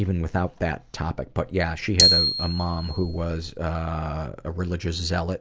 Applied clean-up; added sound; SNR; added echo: none; Glockenspiel; -1 dB; none.